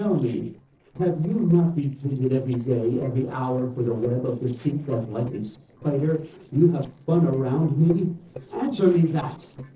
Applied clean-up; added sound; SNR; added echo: neural separator model SepFormer DNS4.